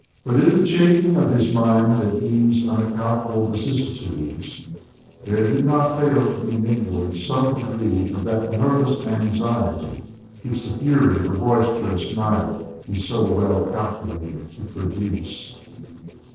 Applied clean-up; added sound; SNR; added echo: neural separator model SepFormer DNS4.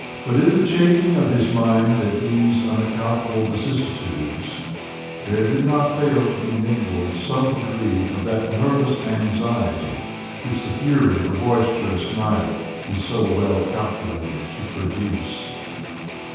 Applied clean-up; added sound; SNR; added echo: none; Guitar; 11 dB; reverberation time 1.2 s.